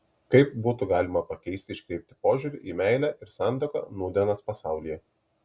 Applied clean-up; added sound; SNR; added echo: none; none; none; none.